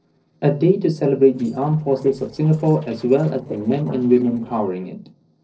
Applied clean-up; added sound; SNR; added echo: neural separator model SepFormer DNS4.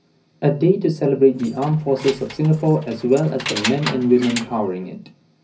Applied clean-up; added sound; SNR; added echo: none; Keys jangling; 12 dB; reverberation time 0.4 s.